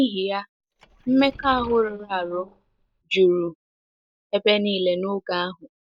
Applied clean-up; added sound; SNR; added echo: neural mask model DeepFilterNet 3.